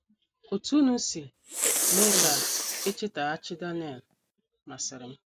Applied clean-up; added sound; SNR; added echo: none; Respiratory sounds; -3 dB; none.